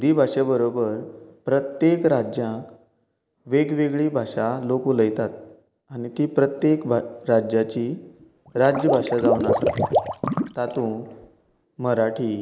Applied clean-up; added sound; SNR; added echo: neural mask model Resemble Enhance denoiser.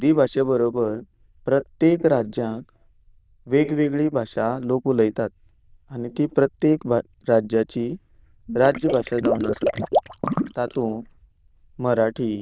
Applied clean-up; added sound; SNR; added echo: neural diffusion model UNIVERSE++.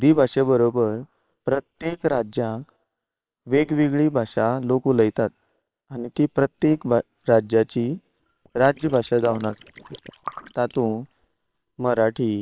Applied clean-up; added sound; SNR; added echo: neural separator model SepFormer WHAM!.